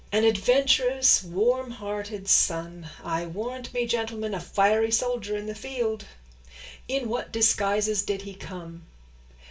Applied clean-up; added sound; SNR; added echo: none; none; none; reverberation time 0.2 s.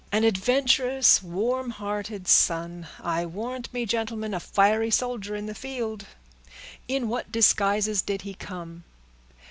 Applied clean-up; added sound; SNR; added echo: none; none; none; none.